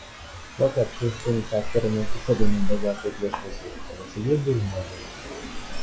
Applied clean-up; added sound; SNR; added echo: classical method log-MMSE.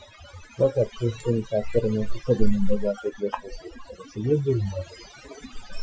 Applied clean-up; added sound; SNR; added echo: classical method Wiener filter.